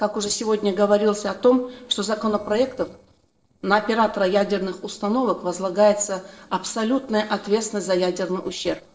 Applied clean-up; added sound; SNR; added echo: neural separator model SepFormer DNS4.